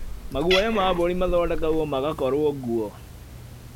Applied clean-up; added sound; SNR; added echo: none; Cat; 7 dB; none.